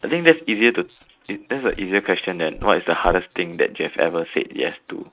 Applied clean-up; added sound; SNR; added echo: neural mask model RNNoise.